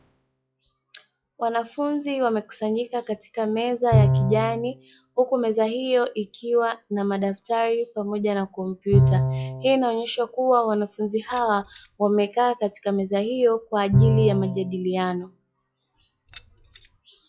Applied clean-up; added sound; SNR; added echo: classical method log-MMSE.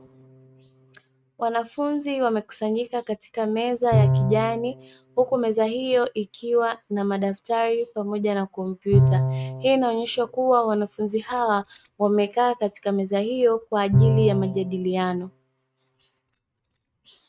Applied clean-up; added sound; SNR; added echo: neural mask model RNNoise.